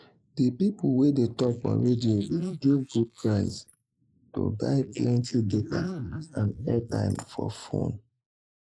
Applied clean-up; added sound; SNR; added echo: neural mask model Resemble Enhance denoiser.